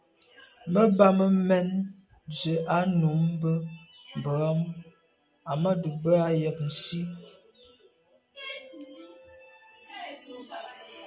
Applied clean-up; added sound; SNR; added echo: none; none; none; none.